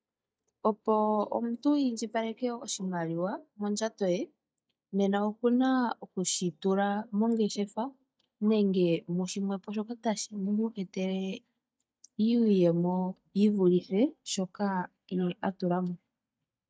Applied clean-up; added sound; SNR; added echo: neural mask model DeepFilterNet 3.